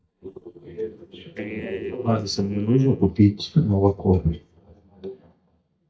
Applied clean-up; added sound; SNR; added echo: neural mask model DeepFilterNet 3.